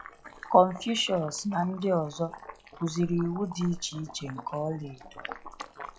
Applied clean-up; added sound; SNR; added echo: classical method log-MMSE.